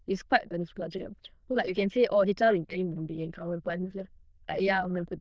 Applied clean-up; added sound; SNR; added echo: neural diffusion model UNIVERSE++.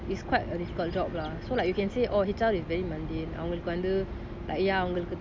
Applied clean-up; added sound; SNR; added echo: none; none; none; none.